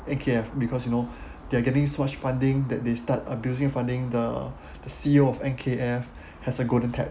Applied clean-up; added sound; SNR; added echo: none; none; none; none.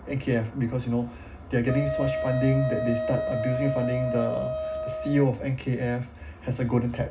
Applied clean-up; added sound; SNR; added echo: none; Wind instrument, woodwind instrument; 5 dB; reverberation time 0.4 s.